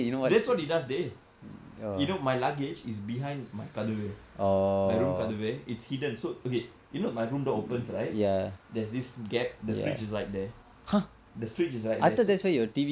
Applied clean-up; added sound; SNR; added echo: none; none; none; none.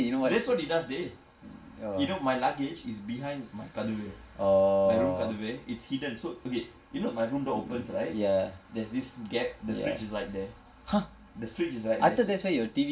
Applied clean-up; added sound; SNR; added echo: none; none; none; reverberation time 0.2 s.